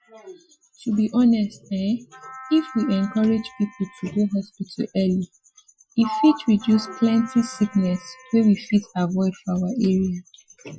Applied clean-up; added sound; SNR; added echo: classical method Wiener filter.